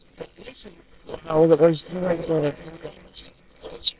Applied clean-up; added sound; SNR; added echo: neural separator model SepFormer WHAMR!.